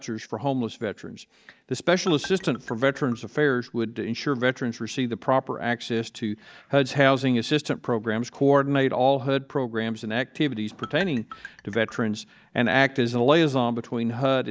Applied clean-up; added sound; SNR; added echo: neural mask model DeepFilterNet 3.